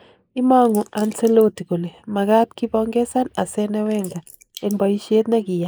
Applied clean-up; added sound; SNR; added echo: neural mask model Resemble Enhance denoiser.